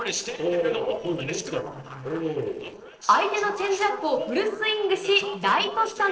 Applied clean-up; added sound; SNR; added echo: neural separator model SepFormer DNS4.